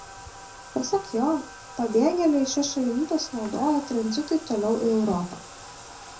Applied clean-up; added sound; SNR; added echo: none; Bathtub (filling or washing); 17 dB; reverberation time 0.4 s.